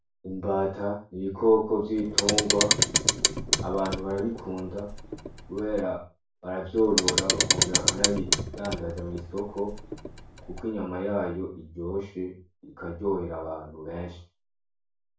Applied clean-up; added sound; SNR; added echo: none; Clock; -2 dB; reverberation time 0.3 s.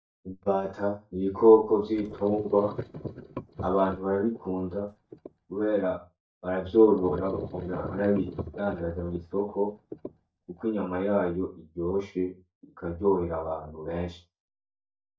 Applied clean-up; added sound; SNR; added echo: neural mask model DeepFilterNet 3.